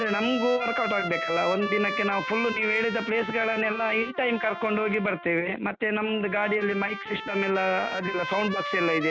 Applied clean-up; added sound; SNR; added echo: none; Trumpet; 8 dB; none.